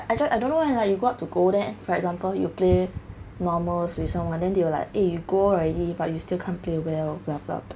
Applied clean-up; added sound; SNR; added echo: none; none; none; none.